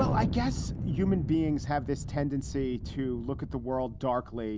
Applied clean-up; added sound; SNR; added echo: none; Thunder; 4 dB; none.